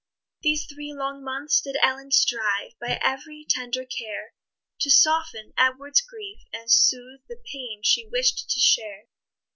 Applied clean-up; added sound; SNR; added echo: none; none; none; none.